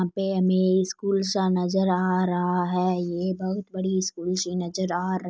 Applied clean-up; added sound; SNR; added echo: none; none; none; none.